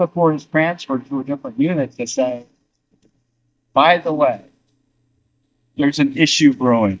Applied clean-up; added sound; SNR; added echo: neural mask model DeepFilterNet 3.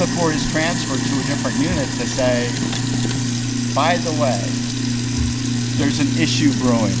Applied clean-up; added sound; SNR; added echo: none; Sink (filling or washing); -2 dB; none.